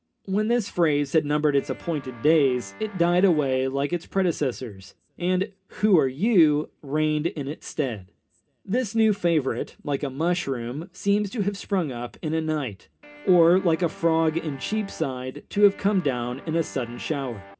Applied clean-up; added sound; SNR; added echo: none; Guitar; 19 dB; reverberation time 0.3 s.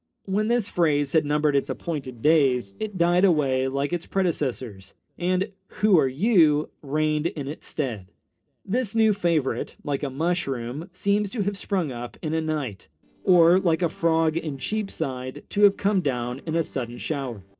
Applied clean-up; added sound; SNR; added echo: neural separator model SepFormer DNS4.